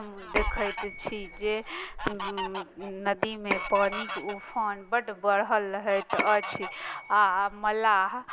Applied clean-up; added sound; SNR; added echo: none; Bell / Telephone + Fowl; 6 dB; none.